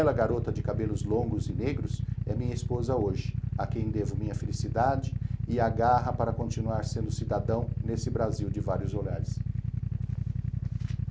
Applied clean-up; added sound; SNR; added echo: none; Idling / Motorcycle; -1 dB; none.